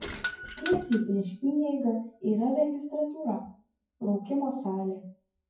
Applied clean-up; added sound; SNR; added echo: classical method WPE with log-MMSE.